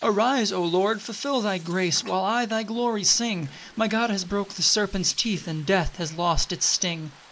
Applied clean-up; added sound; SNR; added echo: neural mask model Resemble Enhance denoiser.